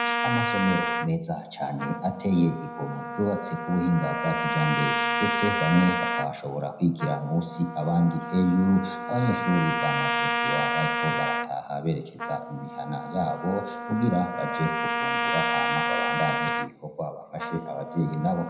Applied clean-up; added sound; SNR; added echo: none; Trumpet; 2 dB; reverberation time 0.8 s.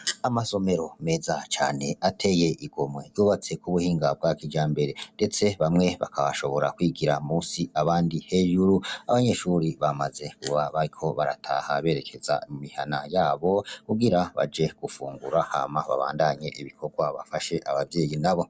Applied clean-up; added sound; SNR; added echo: none; none; none; none.